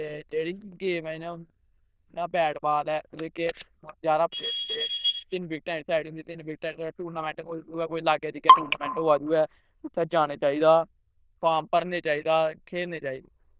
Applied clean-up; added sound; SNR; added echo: neural diffusion model UNIVERSE++.